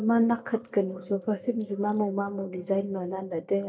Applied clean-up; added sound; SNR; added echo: neural mask model DeepFilterNet 3.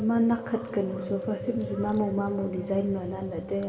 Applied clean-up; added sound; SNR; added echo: none; Chewing, mastication; 12 dB; reverberation time 2.0 s.